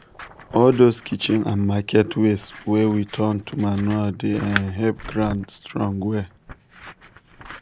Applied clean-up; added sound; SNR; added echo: none; Scissors; 16 dB; none.